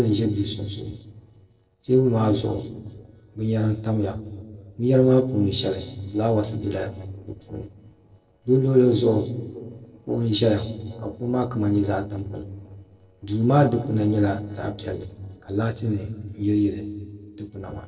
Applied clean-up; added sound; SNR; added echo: neural separator model SepFormer DNS4.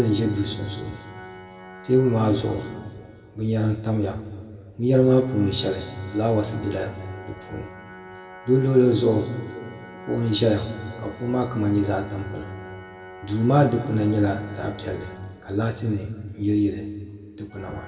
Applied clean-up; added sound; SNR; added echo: none; Organ; 18 dB; reverberation time 1.9 s.